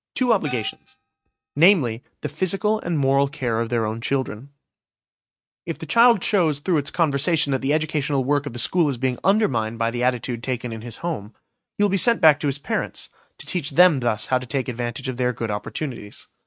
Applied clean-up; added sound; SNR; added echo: neural mask model RNNoise.